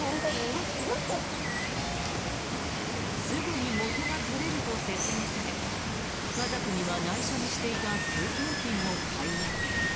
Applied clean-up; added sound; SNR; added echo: none; Water; -3 dB; none.